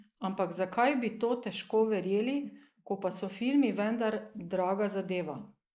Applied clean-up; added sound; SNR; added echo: neural mask model Resemble Enhance denoiser.